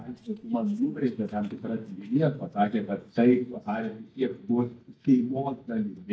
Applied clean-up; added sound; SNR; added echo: neural mask model DeepFilterNet 3.